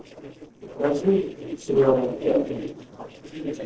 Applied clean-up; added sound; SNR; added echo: neural separator model SepFormer DNS4.